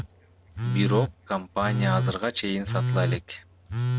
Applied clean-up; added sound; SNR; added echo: none; Telephone; -1 dB; none.